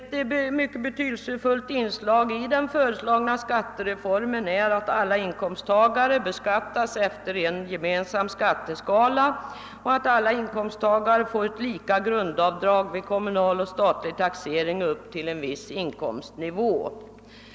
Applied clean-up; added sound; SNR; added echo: none; none; none; none.